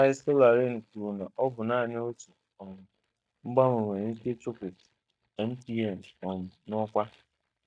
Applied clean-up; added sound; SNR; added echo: neural mask model DeepFilterNet 3.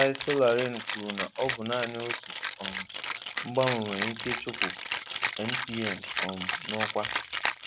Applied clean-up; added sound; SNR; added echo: none; Rattle (instrument); 0 dB; none.